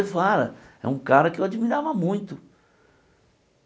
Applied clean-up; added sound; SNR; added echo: none; none; none; none.